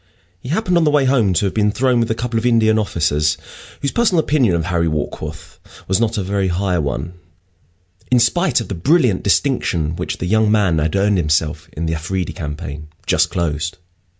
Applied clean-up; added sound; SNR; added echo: none; none; none; none.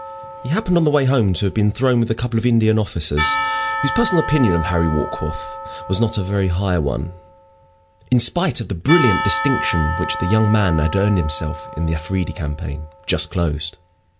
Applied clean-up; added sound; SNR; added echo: none; Percussion; 9 dB; none.